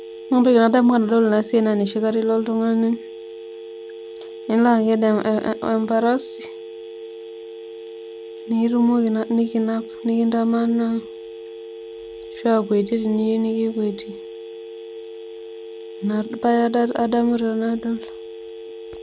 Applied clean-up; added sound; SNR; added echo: none; Telephone; 14 dB; none.